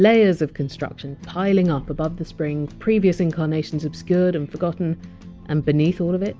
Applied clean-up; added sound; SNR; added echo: none; none; none; none.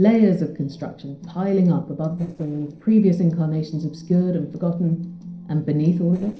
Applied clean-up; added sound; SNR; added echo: neural separator model SepFormer DNS4.